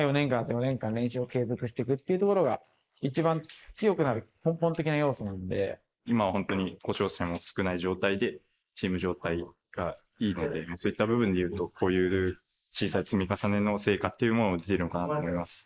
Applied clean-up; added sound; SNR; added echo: neural mask model Resemble Enhance denoiser.